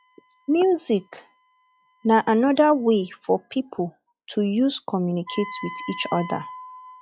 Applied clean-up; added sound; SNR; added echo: classical method log-MMSE.